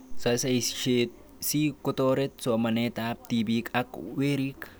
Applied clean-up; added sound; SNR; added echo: none; none; none; none.